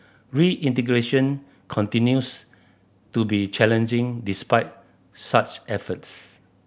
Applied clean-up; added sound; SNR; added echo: none; none; none; none.